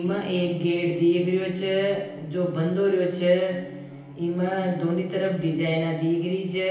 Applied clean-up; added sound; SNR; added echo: none; Musical instrument; 18 dB; reverberation time 0.9 s.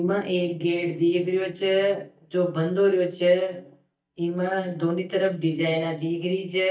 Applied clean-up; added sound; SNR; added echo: neural mask model DeepFilterNet 3.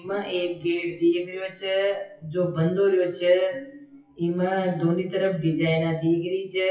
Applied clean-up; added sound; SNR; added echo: classical method WPE with log-MMSE.